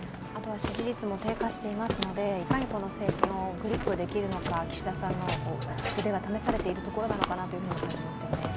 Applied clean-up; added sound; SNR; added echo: none; Walk, footsteps; 1 dB; none.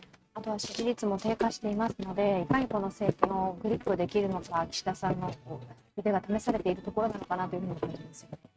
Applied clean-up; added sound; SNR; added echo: neural mask model RNNoise.